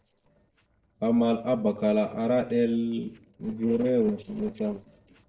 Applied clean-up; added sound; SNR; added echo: neural separator model SepFormer DNS4.